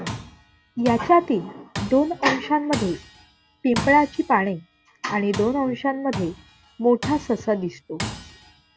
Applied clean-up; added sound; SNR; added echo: none; Tools; 12 dB; none.